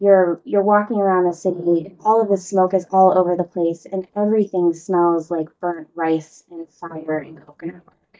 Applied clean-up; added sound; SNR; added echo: neural mask model DeepFilterNet 3.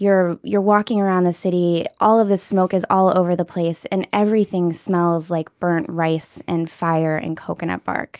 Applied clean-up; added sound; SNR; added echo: none; none; none; none.